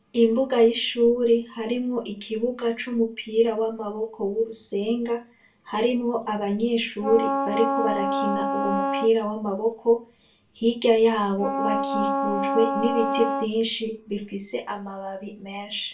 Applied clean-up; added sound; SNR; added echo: none; Wind instrument, woodwind instrument; 2 dB; reverberation time 0.3 s.